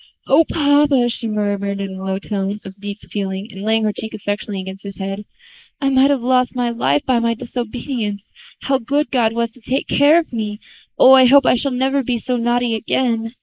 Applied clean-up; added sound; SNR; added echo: neural mask model Resemble Enhance denoiser.